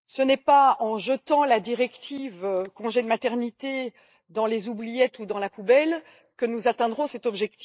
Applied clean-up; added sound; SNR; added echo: neural mask model Resemble Enhance denoiser.